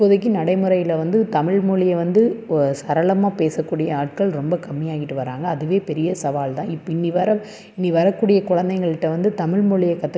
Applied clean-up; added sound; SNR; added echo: none; none; none; none.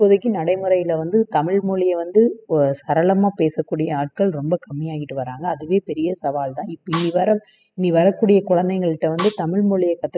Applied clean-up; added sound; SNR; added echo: classical method spectral subtraction.